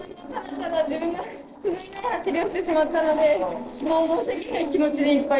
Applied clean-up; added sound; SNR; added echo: neural separator model SepFormer DNS4.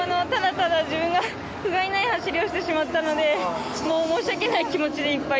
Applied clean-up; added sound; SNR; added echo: none; none; none; none.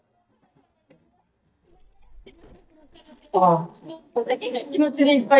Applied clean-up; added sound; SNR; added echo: neural mask model DeepFilterNet 3.